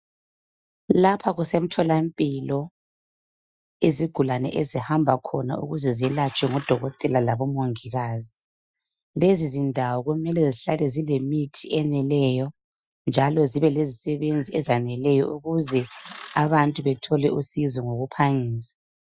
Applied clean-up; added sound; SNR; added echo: classical method Wiener filter.